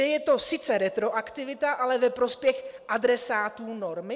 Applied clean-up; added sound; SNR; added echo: none; none; none; none.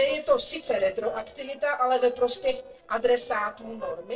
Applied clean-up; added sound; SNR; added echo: neural separator model SepFormer DNS4.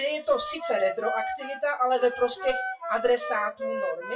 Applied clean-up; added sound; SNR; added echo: classical method WPE with log-MMSE.